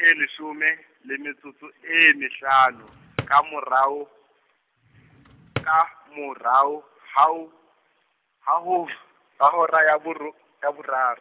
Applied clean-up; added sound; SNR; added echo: none; Drawer open or close; 15 dB; none.